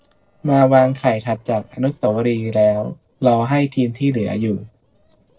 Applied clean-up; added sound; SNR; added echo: neural separator model SepFormer DNS4.